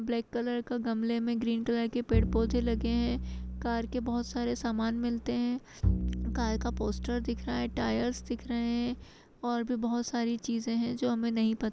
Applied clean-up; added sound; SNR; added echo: none; Bowed string instrument; 3 dB; none.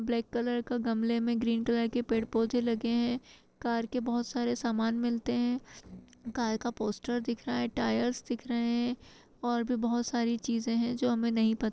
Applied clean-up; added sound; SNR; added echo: neural separator model SepFormer DNS4.